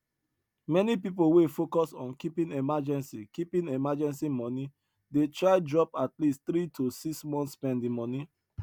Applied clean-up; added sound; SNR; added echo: none; none; none; none.